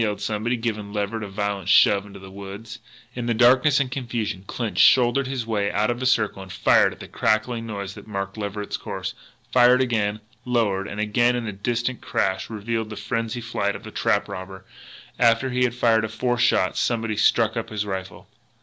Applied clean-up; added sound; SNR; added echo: none; none; none; none.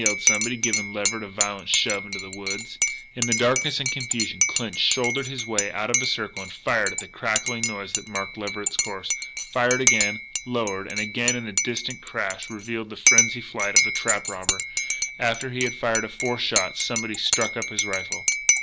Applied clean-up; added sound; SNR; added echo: none; Cutlery, silverware / Dishes, pots, and pans / Chink, clink; -2 dB; none.